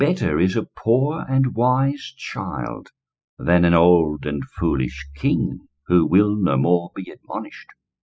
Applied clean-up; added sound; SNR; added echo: classical method spectral subtraction.